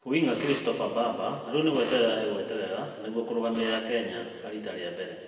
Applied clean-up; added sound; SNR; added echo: none; Fart; 15 dB; reverberation time 2.0 s.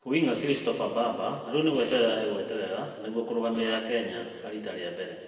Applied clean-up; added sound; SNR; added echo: neural separator model SepFormer DNS4.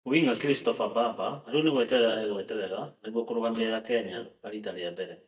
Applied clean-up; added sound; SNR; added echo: neural mask model DeepFilterNet 3.